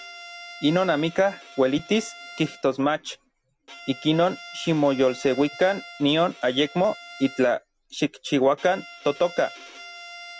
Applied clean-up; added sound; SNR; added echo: none; Bowed string instrument; 18 dB; none.